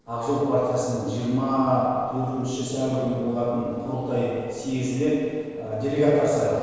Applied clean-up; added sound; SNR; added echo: neural separator model SepFormer DNS4.